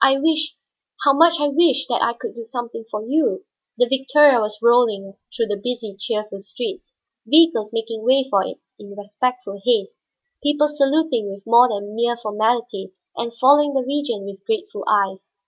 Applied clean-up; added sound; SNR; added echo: none; none; none; none.